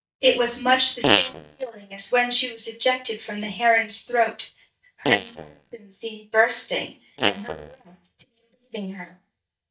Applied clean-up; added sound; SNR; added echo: neural mask model DeepFilterNet 3.